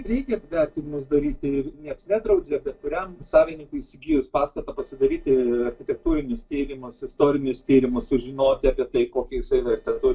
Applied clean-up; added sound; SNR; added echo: neural separator model SepFormer DNS4.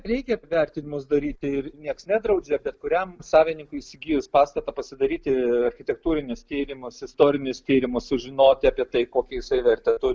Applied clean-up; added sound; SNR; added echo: none; none; none; none.